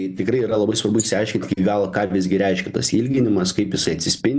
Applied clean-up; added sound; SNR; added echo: neural mask model Resemble Enhance denoiser.